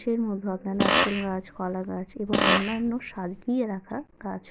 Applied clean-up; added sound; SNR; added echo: none; Fart; -3 dB; none.